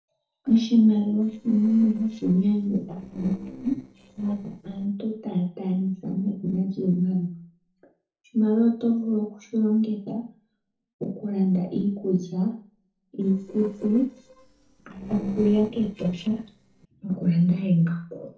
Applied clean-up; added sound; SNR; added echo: neural separator model SepFormer DNS4.